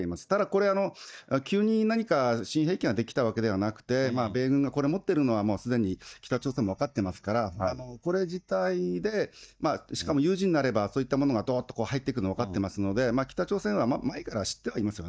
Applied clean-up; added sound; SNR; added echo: neural mask model DeepFilterNet 3.